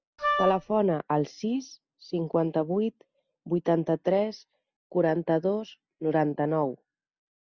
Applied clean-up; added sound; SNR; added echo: none; Wind instrument, woodwind instrument; 2 dB; none.